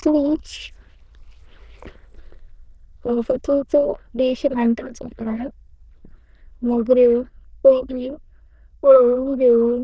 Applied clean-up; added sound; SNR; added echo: neural diffusion model UNIVERSE++.